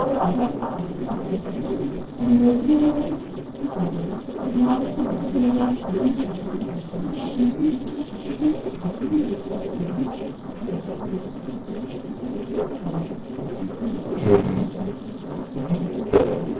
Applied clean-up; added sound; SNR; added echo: neural separator model SepFormer DNS4.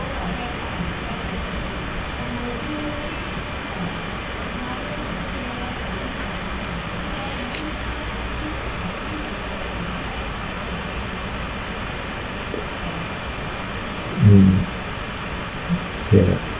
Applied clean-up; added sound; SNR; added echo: none; none; none; none.